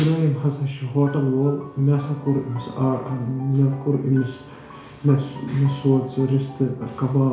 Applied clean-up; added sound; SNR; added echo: none; Piano; 20 dB; reverberation time 0.7 s.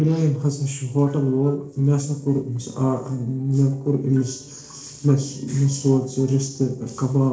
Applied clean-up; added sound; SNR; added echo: neural separator model SepFormer DNS4.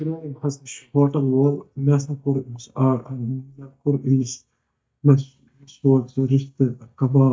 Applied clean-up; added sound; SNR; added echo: neural mask model DeepFilterNet 3.